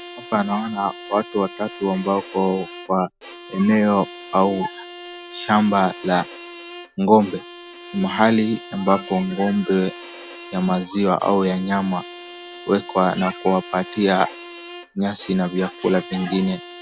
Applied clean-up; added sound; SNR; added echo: none; Bowed string instrument; 16 dB; none.